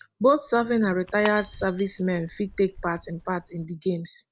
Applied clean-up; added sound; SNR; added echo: none; Shatter / Crushing; 18 dB; none.